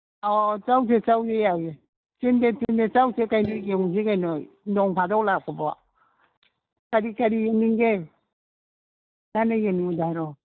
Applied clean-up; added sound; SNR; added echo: neural mask model DeepFilterNet 3.